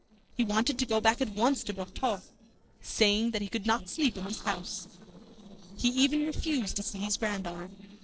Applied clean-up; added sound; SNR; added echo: neural separator model SepFormer DNS4.